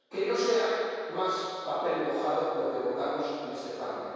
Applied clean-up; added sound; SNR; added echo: none; none; none; reverberation time 2.2 s.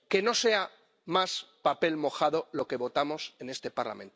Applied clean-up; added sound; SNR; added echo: none; none; none; none.